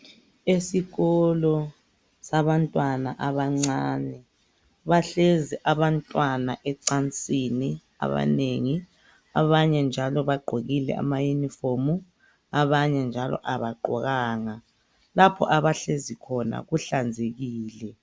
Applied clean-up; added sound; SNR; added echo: none; none; none; none.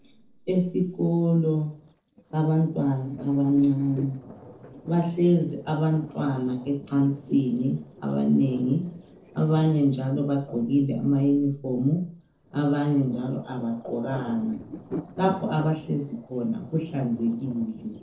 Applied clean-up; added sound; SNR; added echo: neural separator model SepFormer DNS4.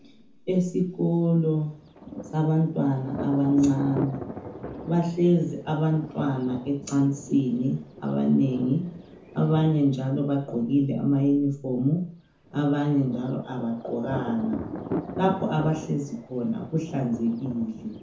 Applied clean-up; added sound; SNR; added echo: none; Thunder; 13 dB; reverberation time 0.6 s.